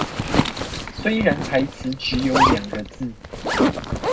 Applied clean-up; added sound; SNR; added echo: none; Zipper (clothing); -3 dB; reverberation time 0.3 s.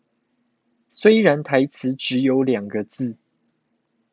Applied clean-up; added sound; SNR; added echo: none; none; none; none.